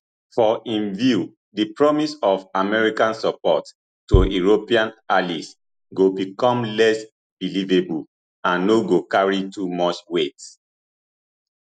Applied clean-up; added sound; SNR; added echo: none; Bass drum; 4 dB; none.